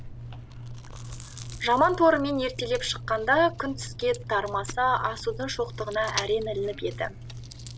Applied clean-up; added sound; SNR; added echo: none; Chewing, mastication; 11 dB; none.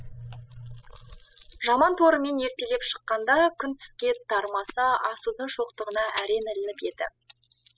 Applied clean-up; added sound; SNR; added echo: classical method spectral subtraction.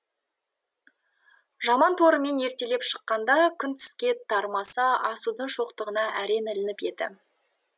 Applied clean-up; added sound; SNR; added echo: none; none; none; none.